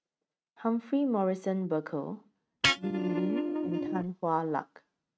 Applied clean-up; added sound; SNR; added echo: neural mask model RNNoise.